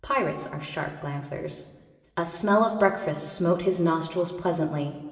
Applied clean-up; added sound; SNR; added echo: none; none; none; reverberation time 1.3 s.